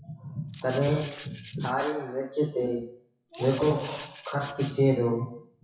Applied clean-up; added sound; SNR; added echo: classical method WPE with log-MMSE.